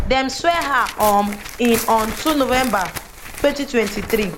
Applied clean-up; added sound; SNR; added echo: none; Tearing; 10 dB; none.